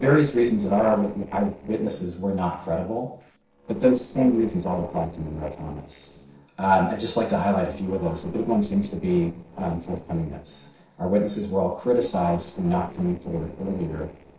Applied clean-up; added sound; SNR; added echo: neural separator model SepFormer DNS4.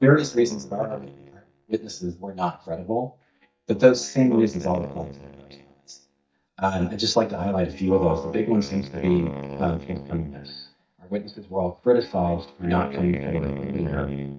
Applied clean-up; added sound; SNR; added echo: neural mask model DeepFilterNet 3.